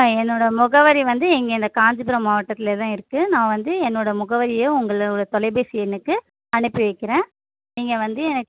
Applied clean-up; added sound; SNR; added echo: none; none; none; none.